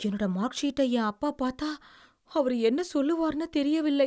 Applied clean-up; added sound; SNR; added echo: none; none; none; none.